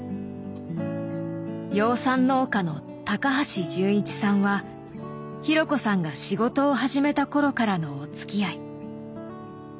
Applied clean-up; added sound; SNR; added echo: none; none; none; none.